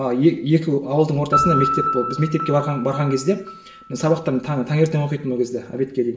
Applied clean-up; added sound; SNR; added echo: none; Piano; 7 dB; reverberation time 0.5 s.